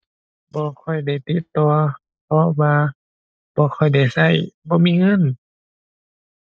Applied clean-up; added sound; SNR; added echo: neural mask model DeepFilterNet 3.